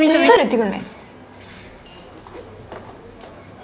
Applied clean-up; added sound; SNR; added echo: none; none; none; none.